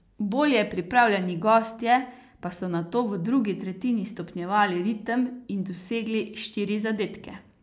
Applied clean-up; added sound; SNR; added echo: none; none; none; none.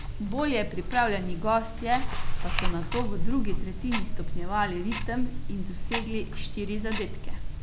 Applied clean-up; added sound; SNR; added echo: none; Tick-tock; -4 dB; none.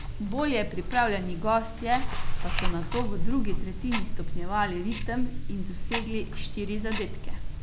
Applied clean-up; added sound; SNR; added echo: neural mask model Resemble Enhance denoiser.